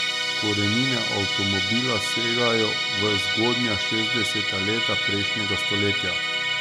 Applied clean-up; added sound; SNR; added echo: none; Musical instrument; -3 dB; none.